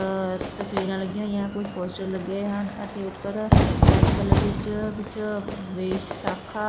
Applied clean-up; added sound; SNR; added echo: none; Fire / Fireworks; -4 dB; none.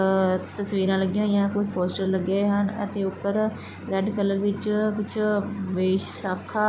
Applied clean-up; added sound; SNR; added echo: none; none; none; none.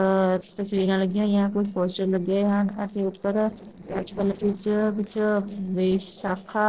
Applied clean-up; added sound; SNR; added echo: neural separator model SepFormer DNS4.